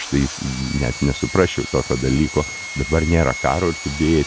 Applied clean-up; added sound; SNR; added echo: none; Sawing; 11 dB; none.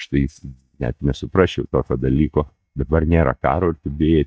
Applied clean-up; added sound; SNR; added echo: neural mask model DeepFilterNet 3.